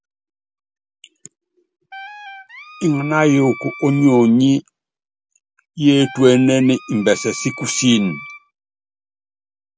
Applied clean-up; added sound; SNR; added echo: none; Wind instrument, woodwind instrument; 16 dB; none.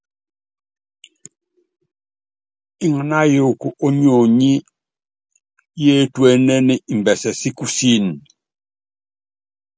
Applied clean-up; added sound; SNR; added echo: none; none; none; none.